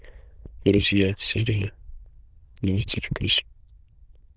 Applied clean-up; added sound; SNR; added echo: neural diffusion model UNIVERSE++.